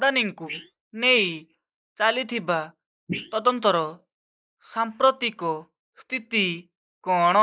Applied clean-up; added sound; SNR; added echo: neural mask model Resemble Enhance denoiser.